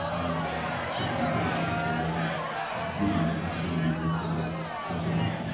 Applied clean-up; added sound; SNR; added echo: none; Crowd; 2 dB; reverberation time 1.2 s.